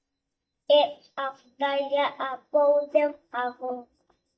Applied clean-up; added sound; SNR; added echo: neural mask model DeepFilterNet 3.